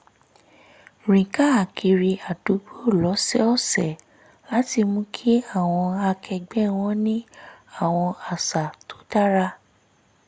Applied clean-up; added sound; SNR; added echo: none; none; none; none.